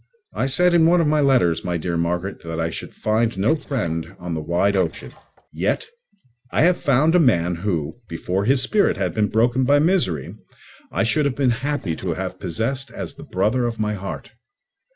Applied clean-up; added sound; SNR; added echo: neural separator model SepFormer DNS4.